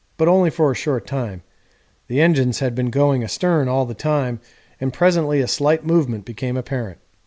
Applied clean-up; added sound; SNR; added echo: none; none; none; none.